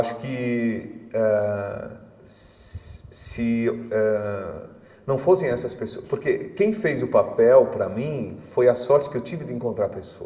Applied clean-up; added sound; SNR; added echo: none; none; none; reverberation time 2.7 s.